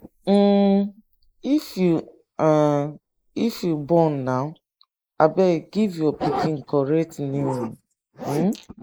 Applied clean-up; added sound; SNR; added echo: neural mask model Resemble Enhance denoiser.